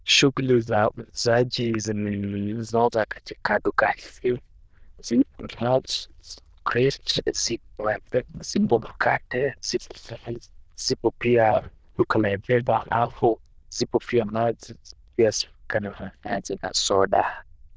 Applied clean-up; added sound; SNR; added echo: neural diffusion model UNIVERSE++.